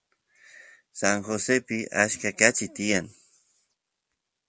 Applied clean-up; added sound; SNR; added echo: none; none; none; none.